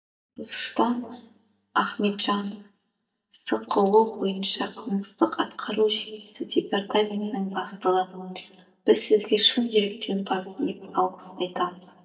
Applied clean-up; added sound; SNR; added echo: neural mask model DeepFilterNet 3.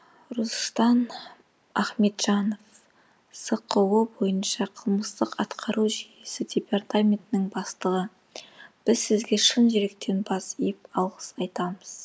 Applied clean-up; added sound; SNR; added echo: none; none; none; none.